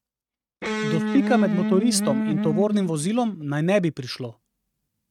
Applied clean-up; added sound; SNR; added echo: neural mask model RNNoise.